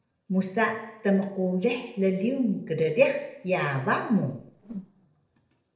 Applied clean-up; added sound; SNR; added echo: neural separator model SepFormer DNS4.